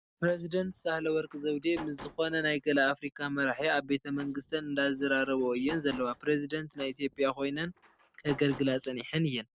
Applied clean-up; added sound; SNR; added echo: none; Slam; 20 dB; none.